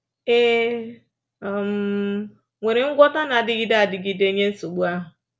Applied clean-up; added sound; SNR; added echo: none; none; none; none.